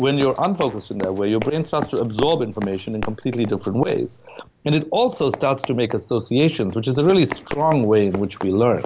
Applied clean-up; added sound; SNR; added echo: none; Run; 14 dB; none.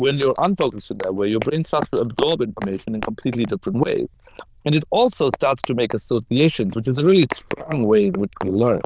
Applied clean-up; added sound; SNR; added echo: neural diffusion model UNIVERSE++.